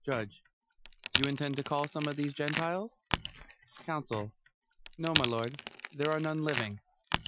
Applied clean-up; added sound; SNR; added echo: classical method Wiener filter.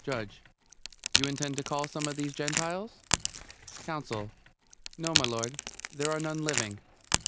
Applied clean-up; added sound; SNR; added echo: none; Crack / Crackle; -1 dB; none.